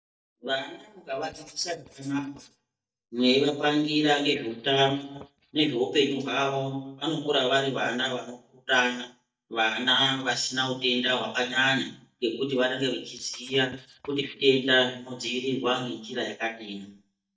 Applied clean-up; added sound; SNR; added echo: neural mask model DeepFilterNet 3.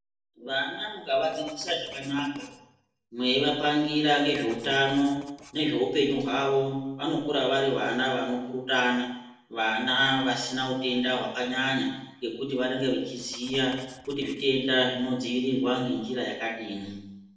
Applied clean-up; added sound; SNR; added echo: neural separator model SepFormer DNS4.